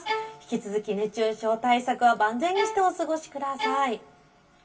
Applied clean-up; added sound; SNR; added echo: none; Bowed string instrument; 8 dB; reverberation time 0.2 s.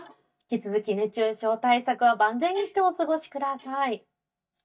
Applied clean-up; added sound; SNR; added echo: neural mask model DeepFilterNet 3.